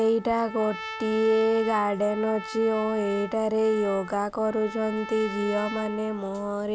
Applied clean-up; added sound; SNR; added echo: none; Trumpet; 12 dB; none.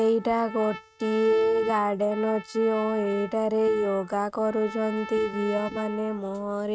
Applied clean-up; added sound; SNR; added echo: neural mask model RNNoise.